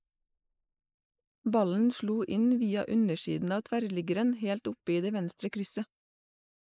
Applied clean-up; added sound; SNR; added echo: neural mask model Resemble Enhance denoiser.